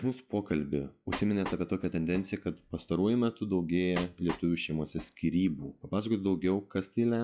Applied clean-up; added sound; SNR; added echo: classical method log-MMSE.